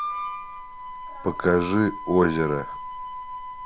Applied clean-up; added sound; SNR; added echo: none; Harmonica; 8 dB; none.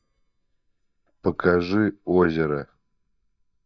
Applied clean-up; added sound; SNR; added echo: neural mask model DeepFilterNet 3.